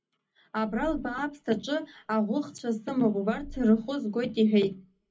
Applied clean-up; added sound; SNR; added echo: none; Purr; 19 dB; reverberation time 0.4 s.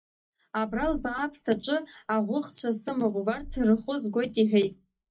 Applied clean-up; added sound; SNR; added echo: neural mask model DeepFilterNet 3.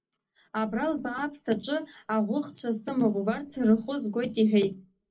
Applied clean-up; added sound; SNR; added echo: neural separator model SepFormer DNS4.